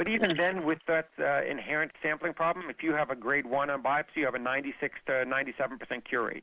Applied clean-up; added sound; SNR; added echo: neural mask model Resemble Enhance denoiser.